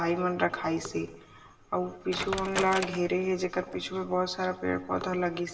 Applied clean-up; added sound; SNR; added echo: none; Wood; 12 dB; reverberation time 0.8 s.